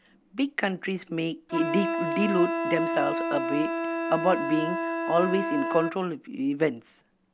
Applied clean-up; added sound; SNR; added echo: none; Wind instrument, woodwind instrument; 3 dB; none.